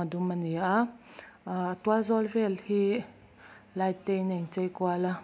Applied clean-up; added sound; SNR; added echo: none; none; none; none.